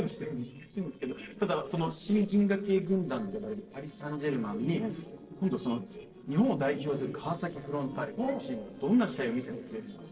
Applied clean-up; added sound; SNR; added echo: neural separator model SepFormer DNS4.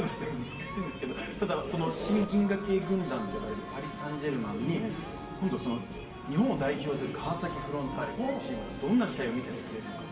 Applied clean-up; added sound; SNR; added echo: none; Squeak; 13 dB; reverberation time 2.7 s.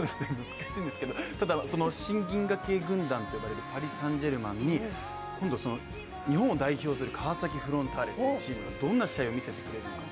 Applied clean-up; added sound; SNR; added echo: none; none; none; none.